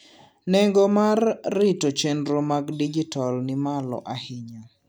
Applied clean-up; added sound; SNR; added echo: none; none; none; none.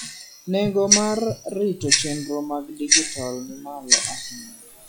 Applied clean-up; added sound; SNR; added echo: classical method log-MMSE.